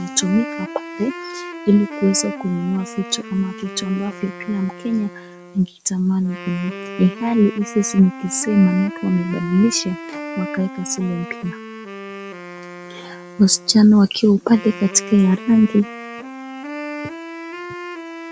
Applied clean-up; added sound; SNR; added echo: none; Wind instrument, woodwind instrument; 13 dB; none.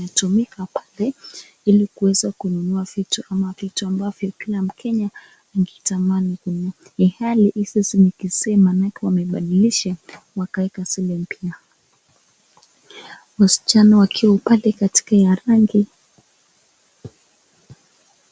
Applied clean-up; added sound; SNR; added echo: none; none; none; none.